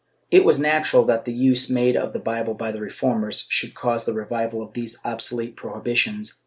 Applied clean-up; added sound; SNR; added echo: none; none; none; none.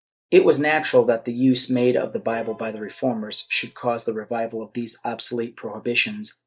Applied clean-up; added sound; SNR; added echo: neural mask model DeepFilterNet 3.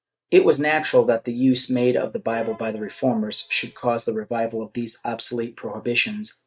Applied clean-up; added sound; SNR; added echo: neural mask model RNNoise.